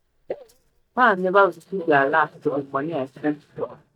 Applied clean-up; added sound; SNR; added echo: neural mask model DeepFilterNet 3.